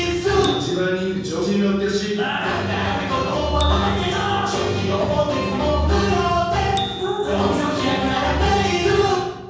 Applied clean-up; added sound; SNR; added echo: none; Bicycle bell; 19 dB; reverberation time 1.3 s.